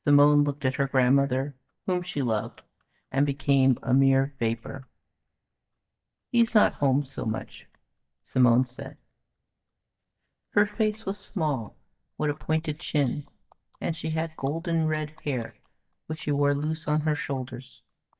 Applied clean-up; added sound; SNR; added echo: neural mask model DeepFilterNet 3.